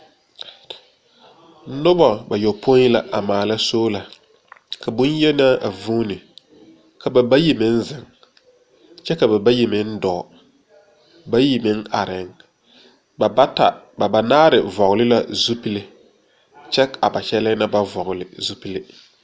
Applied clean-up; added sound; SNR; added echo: none; none; none; none.